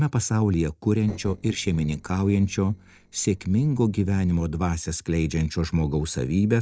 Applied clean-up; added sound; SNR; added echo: neural separator model SepFormer DNS4.